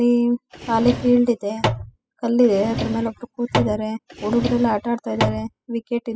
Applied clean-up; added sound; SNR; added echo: classical method spectral subtraction.